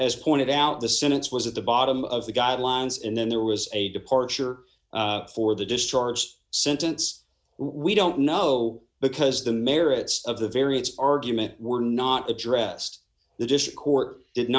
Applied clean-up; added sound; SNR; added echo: none; none; none; none.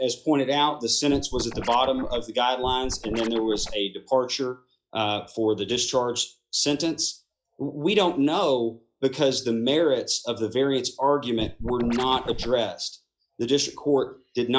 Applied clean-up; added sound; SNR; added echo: classical method log-MMSE.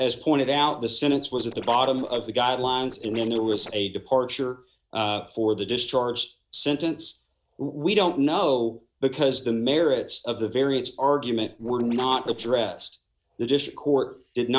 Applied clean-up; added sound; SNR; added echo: neural separator model SepFormer DNS4.